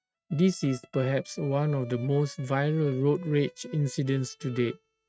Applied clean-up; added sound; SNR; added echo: neural mask model RNNoise.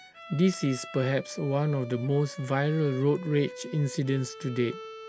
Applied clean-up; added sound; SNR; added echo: none; Bowed string instrument; 16 dB; none.